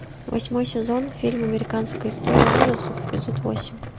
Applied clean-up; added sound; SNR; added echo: none; Skateboard; -1 dB; none.